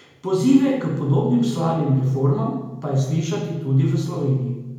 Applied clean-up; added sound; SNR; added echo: none; none; none; reverberation time 0.8 s.